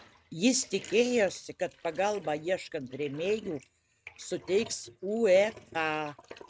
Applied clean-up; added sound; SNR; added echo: neural mask model RNNoise.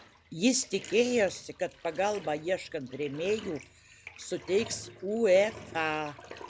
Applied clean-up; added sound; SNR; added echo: none; Bathtub (filling or washing); 18 dB; none.